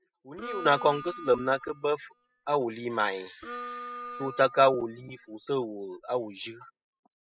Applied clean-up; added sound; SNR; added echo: classical method spectral subtraction.